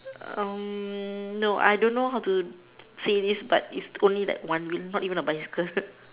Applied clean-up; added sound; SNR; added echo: none; none; none; none.